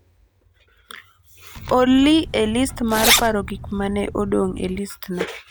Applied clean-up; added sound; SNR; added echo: none; Zipper (clothing); 4 dB; none.